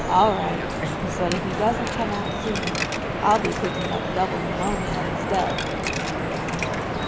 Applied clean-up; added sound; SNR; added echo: none; Drip + Coin (dropping); 0 dB; none.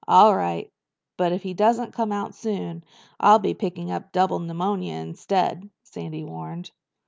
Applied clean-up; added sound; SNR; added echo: none; none; none; none.